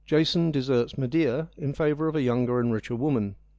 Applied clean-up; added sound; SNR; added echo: none; none; none; none.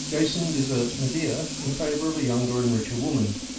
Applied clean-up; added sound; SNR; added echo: none; Tools; 7 dB; reverberation time 0.3 s.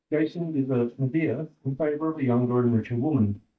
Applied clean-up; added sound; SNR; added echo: neural mask model DeepFilterNet 3.